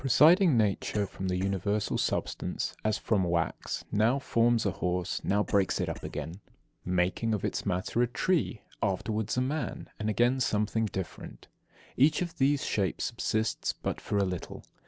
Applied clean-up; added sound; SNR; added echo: none; Cough; 19 dB; none.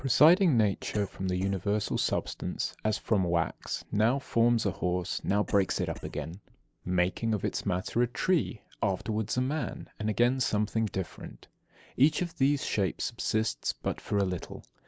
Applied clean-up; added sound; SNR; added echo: neural mask model Resemble Enhance denoiser.